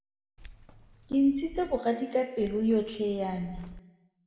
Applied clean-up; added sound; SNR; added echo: none; Keys jangling; 18 dB; reverberation time 1.0 s.